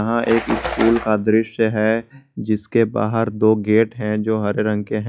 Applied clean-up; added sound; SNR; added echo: classical method log-MMSE.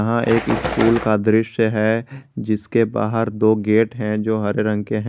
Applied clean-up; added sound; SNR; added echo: none; Bird; 6 dB; none.